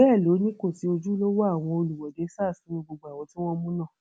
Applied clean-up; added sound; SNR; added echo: none; none; none; none.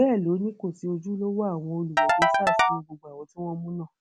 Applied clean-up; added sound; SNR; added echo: none; Ringtone / Keyboard (musical); -4 dB; none.